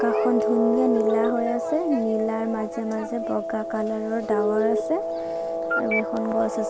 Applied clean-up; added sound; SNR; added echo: none; Telephone + Guitar; 0 dB; none.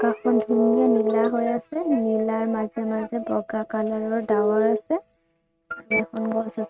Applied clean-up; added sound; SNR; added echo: neural mask model RNNoise.